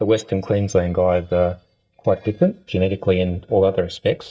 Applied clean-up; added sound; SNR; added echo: neural mask model DeepFilterNet 3.